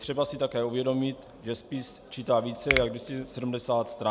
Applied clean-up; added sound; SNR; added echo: none; Finger snapping; 4 dB; none.